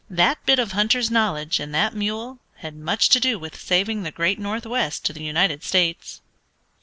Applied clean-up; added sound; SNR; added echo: none; none; none; none.